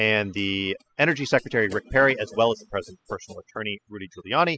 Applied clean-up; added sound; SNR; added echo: classical method spectral subtraction.